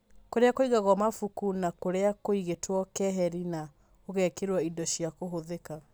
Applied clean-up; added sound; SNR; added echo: none; none; none; none.